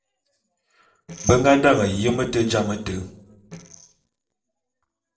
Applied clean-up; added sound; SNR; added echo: neural separator model SepFormer DNS4.